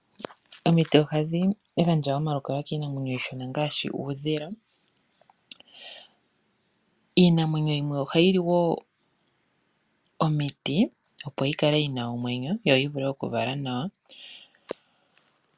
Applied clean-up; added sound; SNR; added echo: none; none; none; none.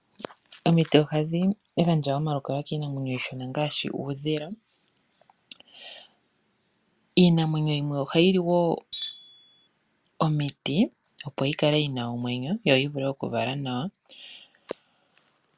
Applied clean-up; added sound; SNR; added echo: none; Tools; 12 dB; none.